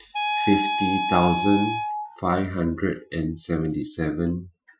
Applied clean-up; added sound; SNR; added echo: classical method Wiener filter.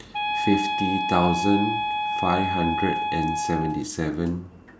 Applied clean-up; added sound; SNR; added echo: none; Wind instrument, woodwind instrument; 1 dB; none.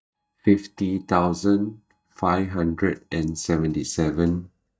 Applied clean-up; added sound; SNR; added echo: neural mask model DeepFilterNet 3.